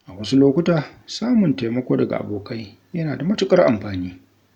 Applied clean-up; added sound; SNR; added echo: none; none; none; none.